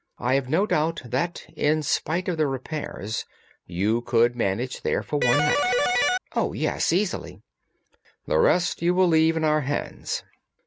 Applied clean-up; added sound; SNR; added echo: none; Electric guitar; -2 dB; none.